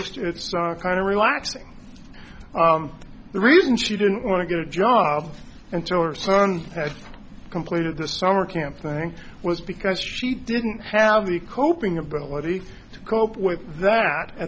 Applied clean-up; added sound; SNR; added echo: none; none; none; none.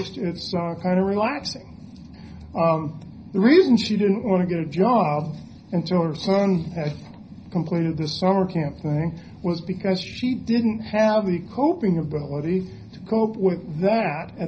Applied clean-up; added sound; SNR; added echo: none; none; none; reverberation time 0.4 s.